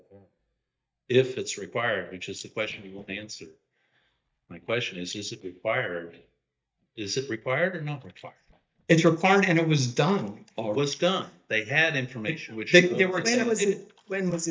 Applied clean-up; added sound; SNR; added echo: neural mask model DeepFilterNet 3.